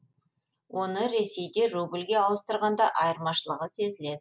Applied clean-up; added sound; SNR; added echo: none; none; none; none.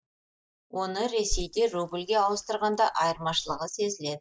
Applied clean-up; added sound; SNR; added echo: neural mask model DeepFilterNet 3.